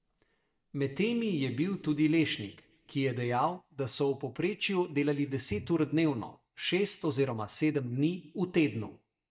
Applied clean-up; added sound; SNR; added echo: neural mask model DeepFilterNet 3.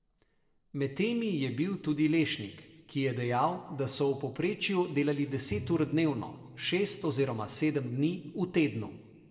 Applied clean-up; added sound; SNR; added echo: neural separator model SepFormer DNS4.